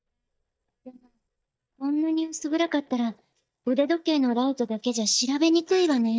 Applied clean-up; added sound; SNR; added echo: neural mask model DeepFilterNet 3.